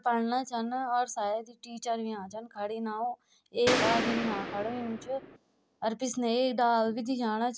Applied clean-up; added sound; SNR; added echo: none; Gunshot, gunfire; 1 dB; none.